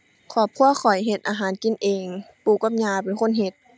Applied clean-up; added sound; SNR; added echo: none; none; none; none.